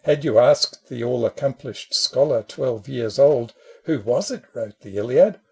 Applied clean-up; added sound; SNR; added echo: none; none; none; none.